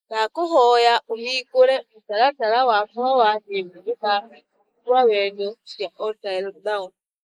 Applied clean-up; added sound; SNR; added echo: neural mask model Resemble Enhance denoiser.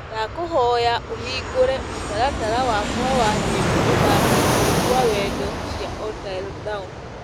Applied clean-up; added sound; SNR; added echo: none; Fixed-wing aircraft, airplane; -1 dB; none.